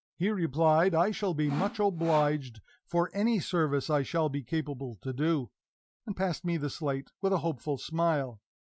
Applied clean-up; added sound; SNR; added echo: neural mask model RNNoise.